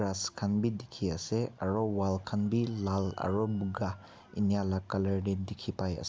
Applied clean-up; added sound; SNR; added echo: none; none; none; none.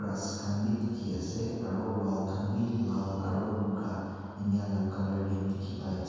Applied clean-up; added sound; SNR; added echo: none; none; none; reverberation time 2.1 s.